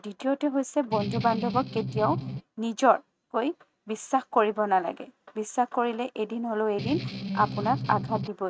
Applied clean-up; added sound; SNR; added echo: neural mask model RNNoise.